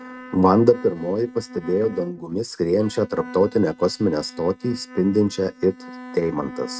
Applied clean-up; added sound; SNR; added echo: neural mask model RNNoise.